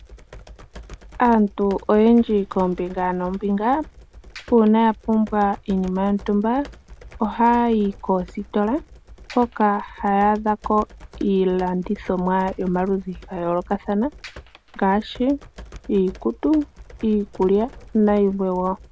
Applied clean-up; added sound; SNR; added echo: none; Computer keyboard; 20 dB; none.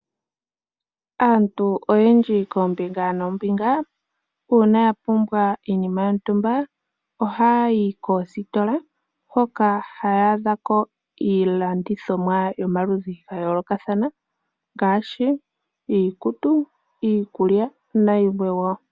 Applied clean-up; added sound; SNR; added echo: none; none; none; none.